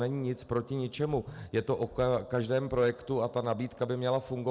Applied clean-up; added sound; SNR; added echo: none; none; none; none.